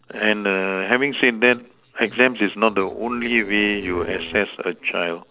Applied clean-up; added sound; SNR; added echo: neural separator model SepFormer DNS4.